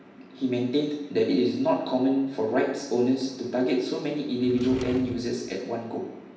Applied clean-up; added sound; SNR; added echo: none; Drawer open or close; 13 dB; reverberation time 0.9 s.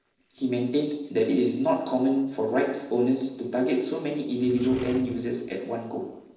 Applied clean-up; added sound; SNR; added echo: neural separator model SepFormer DNS4.